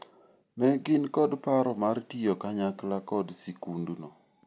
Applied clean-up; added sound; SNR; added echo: none; none; none; none.